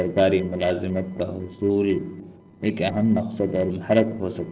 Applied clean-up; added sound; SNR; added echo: neural separator model SepFormer DNS4.